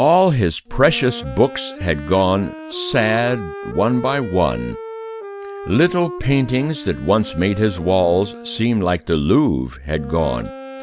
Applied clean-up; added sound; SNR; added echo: none; Wind instrument, woodwind instrument; 14 dB; none.